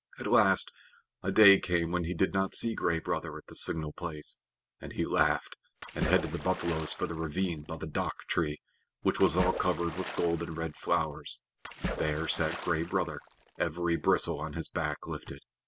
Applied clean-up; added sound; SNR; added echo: none; Splash, splatter; 10 dB; none.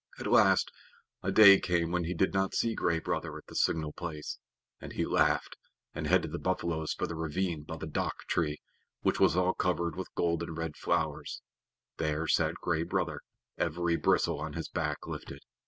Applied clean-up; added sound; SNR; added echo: none; none; none; none.